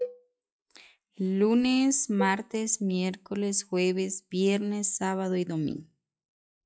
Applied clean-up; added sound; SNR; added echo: classical method log-MMSE.